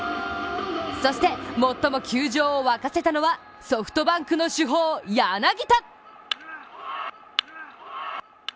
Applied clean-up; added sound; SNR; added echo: none; none; none; none.